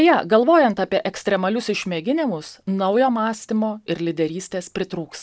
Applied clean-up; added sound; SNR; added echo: none; none; none; none.